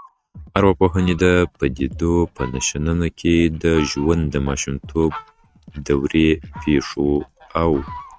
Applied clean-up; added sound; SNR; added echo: neural mask model RNNoise.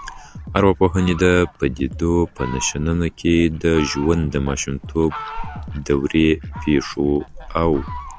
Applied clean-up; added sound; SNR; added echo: none; Drum kit + Fowl; 13 dB; none.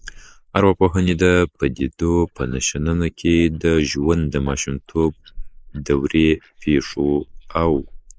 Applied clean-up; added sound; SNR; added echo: neural mask model Resemble Enhance denoiser.